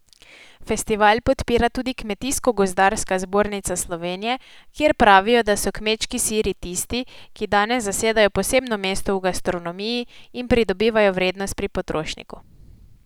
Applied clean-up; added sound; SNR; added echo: none; none; none; none.